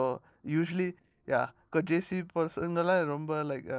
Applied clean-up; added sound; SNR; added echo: neural separator model SepFormer DNS4.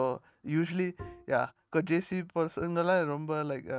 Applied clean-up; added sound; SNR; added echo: neural mask model RNNoise.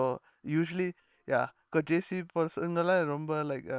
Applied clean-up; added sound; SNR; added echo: neural separator model SepFormer WHAM!.